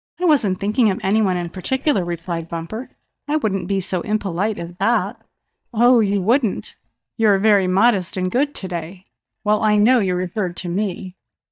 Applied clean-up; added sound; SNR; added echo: neural mask model DeepFilterNet 3.